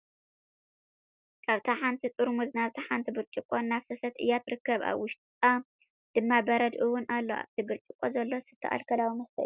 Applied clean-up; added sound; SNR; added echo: none; none; none; none.